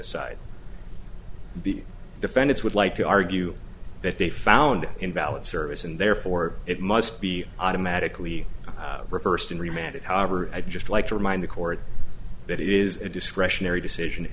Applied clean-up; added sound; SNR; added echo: none; none; none; none.